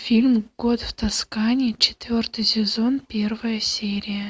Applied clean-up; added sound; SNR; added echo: none; none; none; none.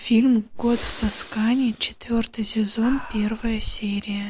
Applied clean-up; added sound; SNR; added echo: none; Breathing; 13 dB; none.